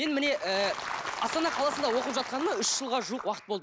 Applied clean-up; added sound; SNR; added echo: none; none; none; none.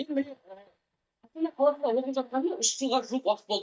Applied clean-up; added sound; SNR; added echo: neural mask model DeepFilterNet 3.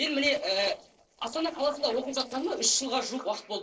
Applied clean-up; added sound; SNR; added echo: neural separator model SepFormer DNS4.